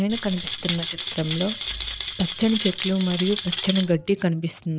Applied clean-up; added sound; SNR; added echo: none; Rattle; 0 dB; none.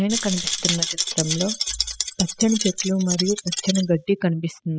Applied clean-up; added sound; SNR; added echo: classical method spectral subtraction.